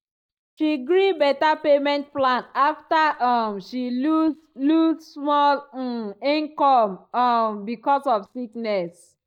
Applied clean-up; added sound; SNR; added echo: neural mask model DeepFilterNet 3.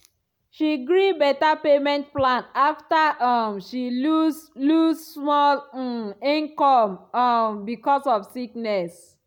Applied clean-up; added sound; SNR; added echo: none; none; none; none.